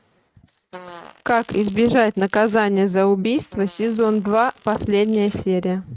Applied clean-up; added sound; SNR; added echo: neural mask model RNNoise.